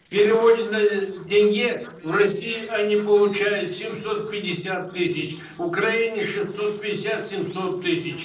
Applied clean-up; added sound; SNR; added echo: neural separator model SepFormer DNS4.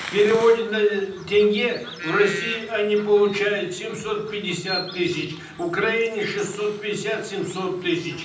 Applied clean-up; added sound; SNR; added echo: none; Bird vocalization, bird call, bird song; 14 dB; reverberation time 0.6 s.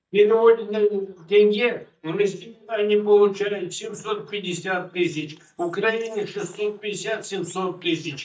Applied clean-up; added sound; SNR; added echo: neural mask model DeepFilterNet 3.